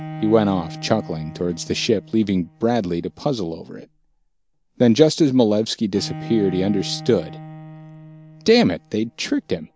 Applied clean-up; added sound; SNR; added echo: none; Bowed string instrument; 16 dB; none.